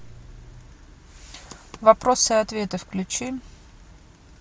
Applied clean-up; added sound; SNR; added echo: none; none; none; none.